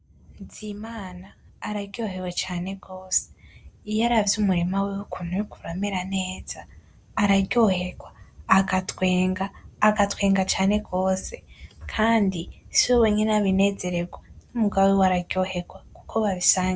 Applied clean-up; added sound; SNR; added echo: none; none; none; none.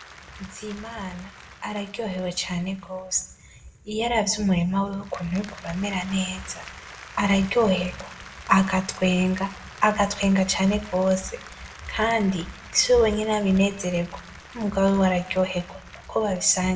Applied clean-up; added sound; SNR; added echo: none; Applause; 20 dB; reverberation time 0.6 s.